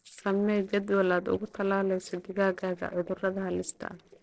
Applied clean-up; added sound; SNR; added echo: neural separator model SepFormer DNS4.